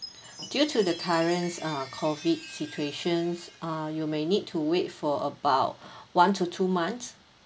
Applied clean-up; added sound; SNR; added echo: none; Chime; 19 dB; none.